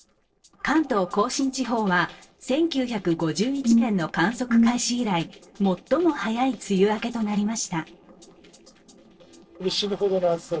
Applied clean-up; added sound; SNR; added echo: neural separator model SepFormer DNS4.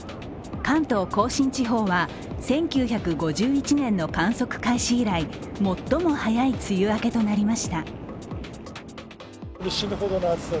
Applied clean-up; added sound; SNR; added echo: none; none; none; none.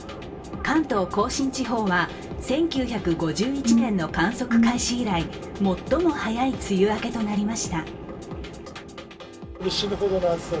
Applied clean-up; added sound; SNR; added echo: none; Brass instrument; -1 dB; reverberation time 0.2 s.